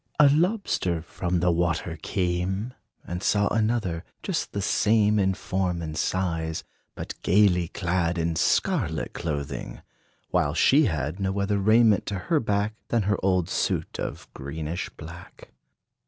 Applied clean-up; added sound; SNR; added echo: none; none; none; none.